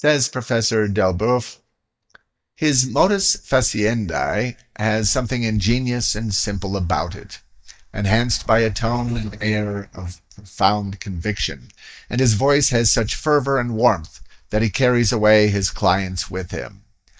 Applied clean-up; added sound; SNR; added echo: neural mask model DeepFilterNet 3.